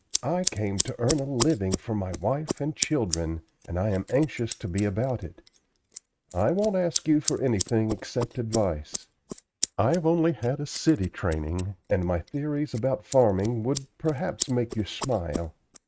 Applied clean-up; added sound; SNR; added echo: neural mask model RNNoise.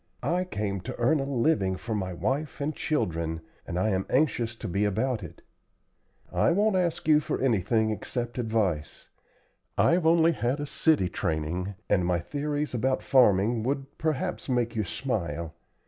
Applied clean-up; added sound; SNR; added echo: none; none; none; none.